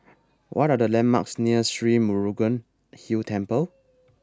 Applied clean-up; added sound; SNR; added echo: none; none; none; none.